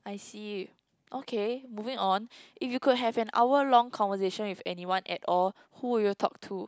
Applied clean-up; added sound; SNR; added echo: none; none; none; none.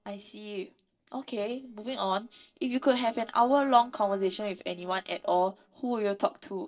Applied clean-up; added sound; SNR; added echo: neural separator model SepFormer DNS4.